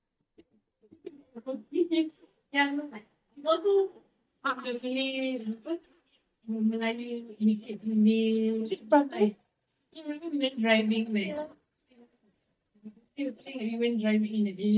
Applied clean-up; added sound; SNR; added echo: neural mask model DeepFilterNet 3.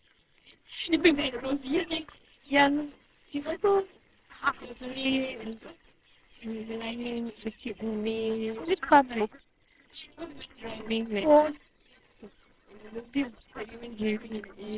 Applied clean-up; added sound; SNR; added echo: neural separator model SepFormer WHAMR!.